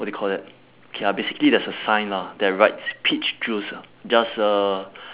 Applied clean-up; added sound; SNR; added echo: none; none; none; none.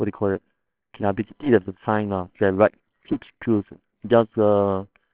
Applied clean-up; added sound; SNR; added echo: neural separator model SepFormer WHAMR!.